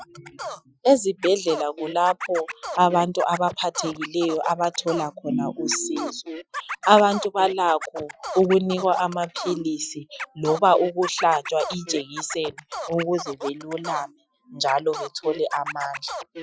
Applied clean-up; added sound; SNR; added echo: classical method Wiener filter.